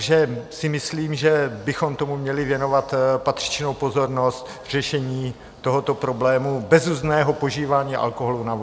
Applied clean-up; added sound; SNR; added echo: none; none; none; none.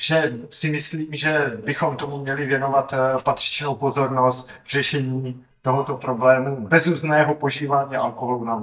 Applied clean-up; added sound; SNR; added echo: neural mask model DeepFilterNet 3.